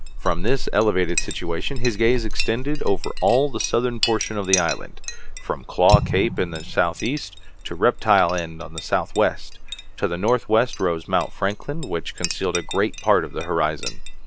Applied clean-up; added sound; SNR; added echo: none; Chink, clink + Explosion; 2 dB; none.